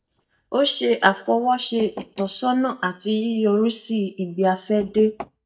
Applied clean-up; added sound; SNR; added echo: neural mask model DeepFilterNet 3.